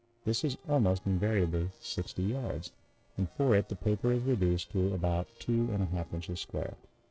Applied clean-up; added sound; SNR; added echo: neural separator model SepFormer DNS4.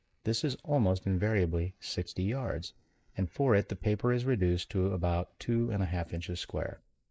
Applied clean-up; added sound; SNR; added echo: neural mask model Resemble Enhance denoiser.